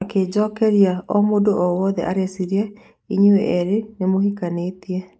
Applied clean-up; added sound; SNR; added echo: neural mask model Resemble Enhance denoiser.